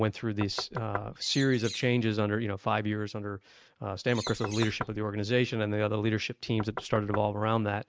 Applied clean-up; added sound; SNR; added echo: neural mask model RNNoise.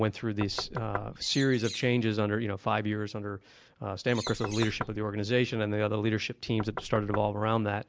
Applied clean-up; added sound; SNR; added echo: none; Bird + Knock; 11 dB; none.